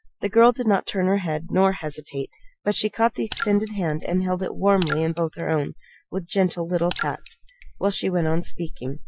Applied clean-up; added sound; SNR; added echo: classical method Wiener filter.